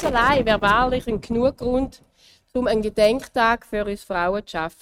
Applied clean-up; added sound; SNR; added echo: neural mask model RNNoise.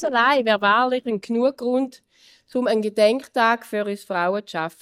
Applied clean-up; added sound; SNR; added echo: neural mask model DeepFilterNet 3.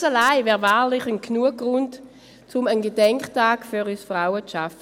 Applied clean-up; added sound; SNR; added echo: none; none; none; none.